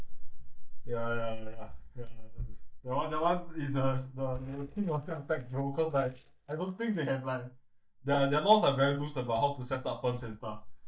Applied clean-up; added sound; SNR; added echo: neural mask model DeepFilterNet 3.